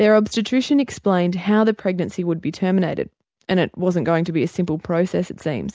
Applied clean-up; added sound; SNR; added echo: none; none; none; none.